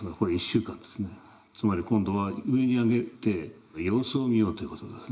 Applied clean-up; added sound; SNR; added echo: none; none; none; reverberation time 1.4 s.